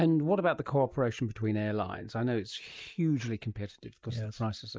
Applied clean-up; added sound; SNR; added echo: neural mask model DeepFilterNet 3.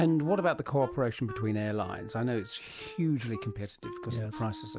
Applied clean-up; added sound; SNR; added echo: none; Wind instrument, woodwind instrument; 14 dB; none.